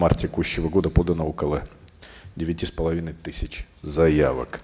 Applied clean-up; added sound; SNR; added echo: none; none; none; none.